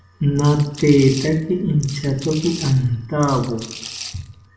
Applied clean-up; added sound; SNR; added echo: none; Rattle / Rattle (instrument); 16 dB; reverberation time 0.7 s.